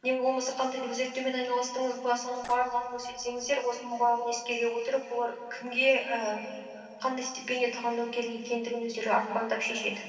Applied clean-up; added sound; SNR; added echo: neural separator model SepFormer DNS4.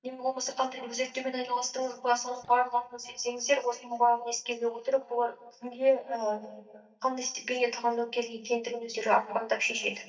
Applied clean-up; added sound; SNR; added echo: neural mask model DeepFilterNet 3.